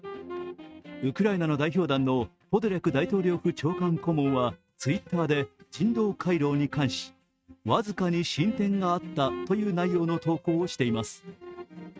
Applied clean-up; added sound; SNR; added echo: neural mask model RNNoise.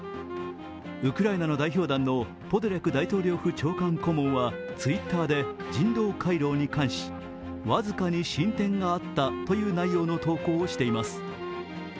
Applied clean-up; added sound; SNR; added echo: none; Wind instrument, woodwind instrument; 11 dB; none.